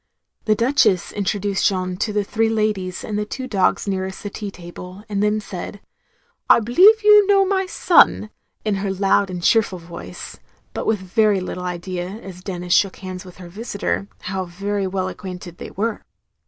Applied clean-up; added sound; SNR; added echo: none; none; none; none.